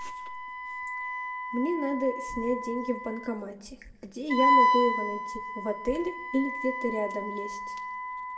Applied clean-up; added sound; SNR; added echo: none; Wind instrument, woodwind instrument; -1 dB; reverberation time 0.7 s.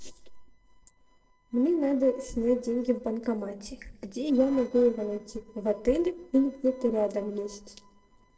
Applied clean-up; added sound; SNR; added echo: neural separator model SepFormer DNS4.